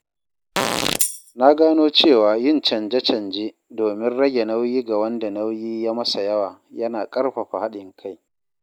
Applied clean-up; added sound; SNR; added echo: none; Fart + Tambourine; 2 dB; none.